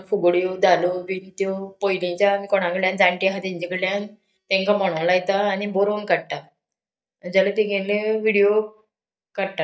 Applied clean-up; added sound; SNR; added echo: neural mask model DeepFilterNet 3.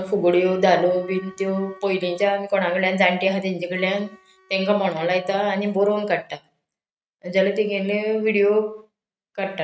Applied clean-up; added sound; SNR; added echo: neural mask model RNNoise.